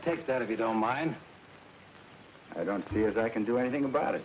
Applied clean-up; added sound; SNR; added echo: none; Bowed string instrument; 11 dB; none.